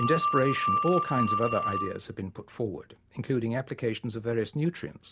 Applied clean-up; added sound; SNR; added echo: none; Telephone; 2 dB; none.